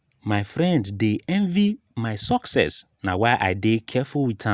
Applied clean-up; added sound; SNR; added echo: none; none; none; none.